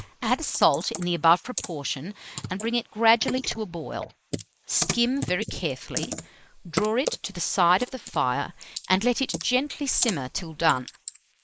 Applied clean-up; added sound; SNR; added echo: neural mask model Resemble Enhance denoiser.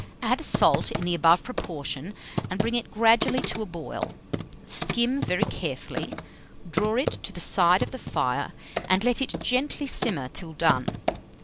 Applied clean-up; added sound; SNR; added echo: none; Computer keyboard; 5 dB; none.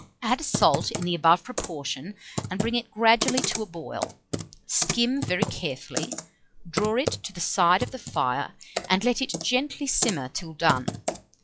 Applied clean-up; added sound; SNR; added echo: classical method log-MMSE.